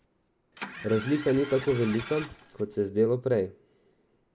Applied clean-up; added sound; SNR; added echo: none; Engine starting; 12 dB; none.